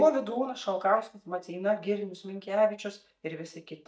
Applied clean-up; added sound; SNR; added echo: neural mask model DeepFilterNet 3.